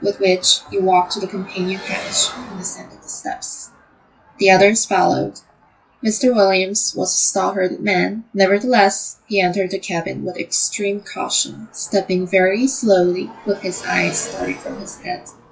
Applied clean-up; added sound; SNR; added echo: classical method WPE with log-MMSE.